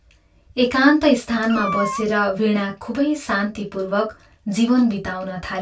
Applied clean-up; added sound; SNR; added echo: none; Meow; 9 dB; reverberation time 0.2 s.